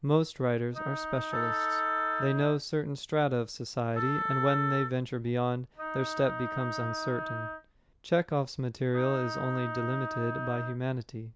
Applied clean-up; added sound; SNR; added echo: none; Wind instrument, woodwind instrument + Wind instrument, woodwind instrument; 4 dB; none.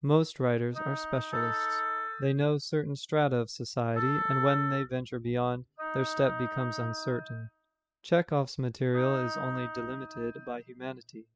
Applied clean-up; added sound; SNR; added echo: classical method spectral subtraction.